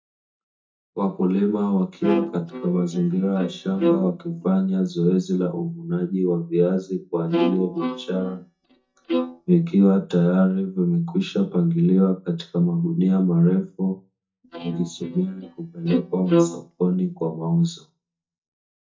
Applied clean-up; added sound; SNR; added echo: neural mask model DeepFilterNet 3.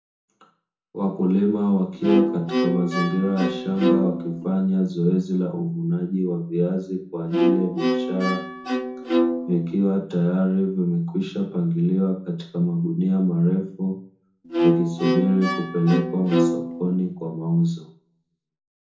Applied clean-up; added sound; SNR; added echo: none; Bowed string instrument; 0 dB; reverberation time 0.6 s.